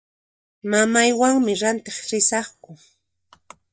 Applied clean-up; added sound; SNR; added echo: neural mask model DeepFilterNet 3.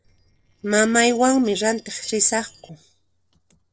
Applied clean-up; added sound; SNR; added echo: neural separator model SepFormer DNS4.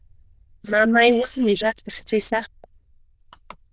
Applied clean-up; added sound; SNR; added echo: neural diffusion model UNIVERSE++.